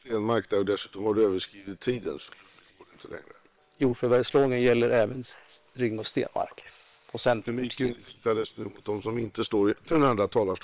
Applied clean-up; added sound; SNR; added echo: neural separator model SepFormer WHAM!.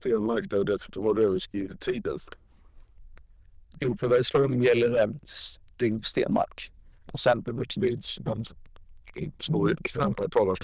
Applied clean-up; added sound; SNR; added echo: neural diffusion model UNIVERSE++.